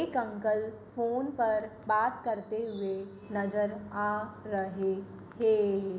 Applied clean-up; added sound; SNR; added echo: none; none; none; none.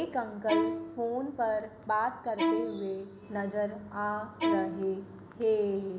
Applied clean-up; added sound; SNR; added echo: none; Bowed string instrument; 1 dB; none.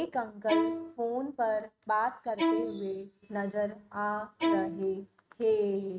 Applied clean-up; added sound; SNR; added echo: neural mask model RNNoise.